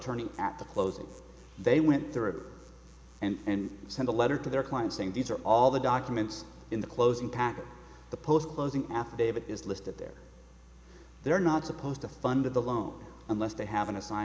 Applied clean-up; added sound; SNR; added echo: none; none; none; none.